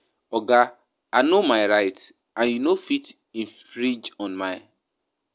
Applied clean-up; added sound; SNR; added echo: none; none; none; none.